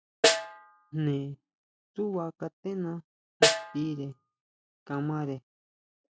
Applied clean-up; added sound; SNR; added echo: classical method log-MMSE.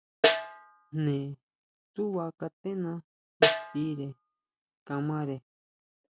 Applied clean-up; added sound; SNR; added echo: none; Snare drum; -4 dB; none.